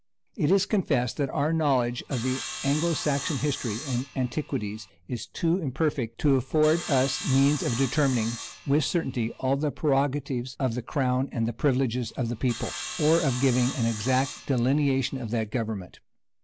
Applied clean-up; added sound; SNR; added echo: none; Sawing; 12 dB; none.